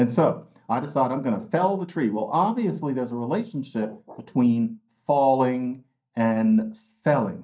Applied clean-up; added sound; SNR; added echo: neural mask model DeepFilterNet 3.